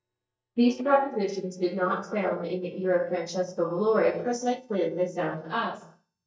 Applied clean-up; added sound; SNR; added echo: neural mask model DeepFilterNet 3.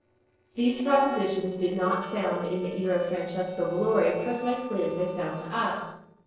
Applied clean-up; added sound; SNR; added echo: neural separator model SepFormer DNS4.